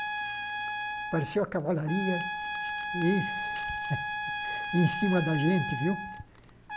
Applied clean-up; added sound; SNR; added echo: none; Trumpet; 4 dB; none.